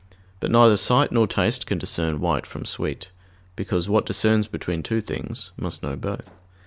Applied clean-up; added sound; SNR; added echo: none; none; none; none.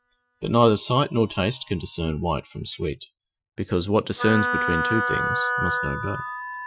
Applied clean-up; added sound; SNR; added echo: classical method Wiener filter.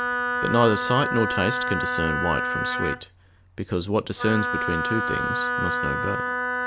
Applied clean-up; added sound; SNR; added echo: none; Wind instrument, woodwind instrument; 0 dB; none.